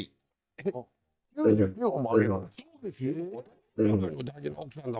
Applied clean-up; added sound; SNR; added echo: neural mask model DeepFilterNet 3.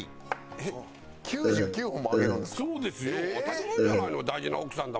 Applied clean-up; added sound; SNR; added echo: none; Burping, eructation; -4 dB; none.